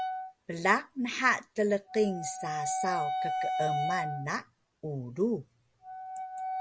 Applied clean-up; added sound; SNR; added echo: none; Wind instrument, woodwind instrument; 3 dB; none.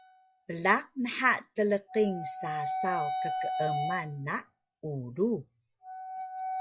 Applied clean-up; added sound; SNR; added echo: classical method log-MMSE.